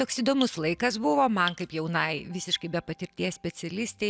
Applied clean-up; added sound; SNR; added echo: none; Drip; 11 dB; none.